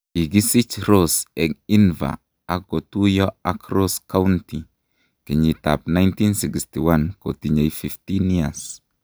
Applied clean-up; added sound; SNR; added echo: none; none; none; none.